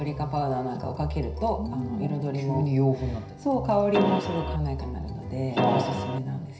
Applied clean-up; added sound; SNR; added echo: none; Keyboard (musical); 0 dB; reverberation time 0.5 s.